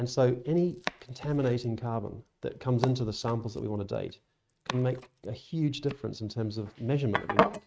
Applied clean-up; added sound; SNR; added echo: neural mask model RNNoise.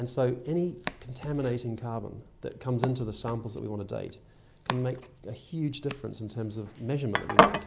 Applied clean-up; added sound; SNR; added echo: none; Domestic sounds, home sounds; 0 dB; none.